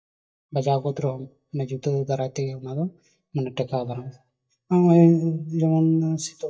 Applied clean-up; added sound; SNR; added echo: neural mask model DeepFilterNet 3.